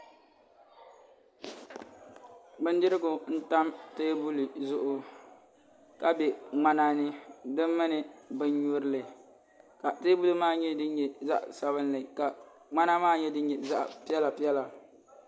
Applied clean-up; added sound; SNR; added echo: none; none; none; none.